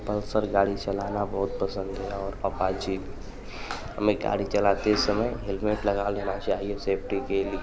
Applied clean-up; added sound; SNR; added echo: none; Printer; 10 dB; none.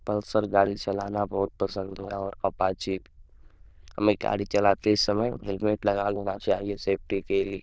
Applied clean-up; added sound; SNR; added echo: neural diffusion model UNIVERSE++.